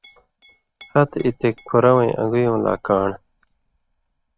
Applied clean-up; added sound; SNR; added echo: neural mask model RNNoise.